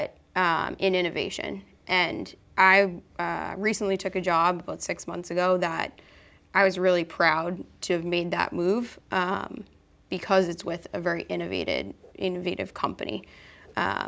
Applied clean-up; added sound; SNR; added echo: none; none; none; none.